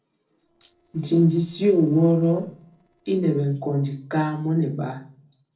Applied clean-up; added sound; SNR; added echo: neural separator model SepFormer DNS4.